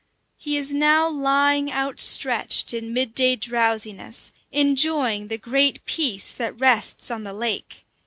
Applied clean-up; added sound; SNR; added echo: none; none; none; none.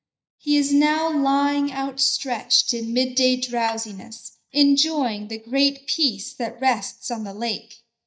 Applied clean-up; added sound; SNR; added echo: neural mask model DeepFilterNet 3.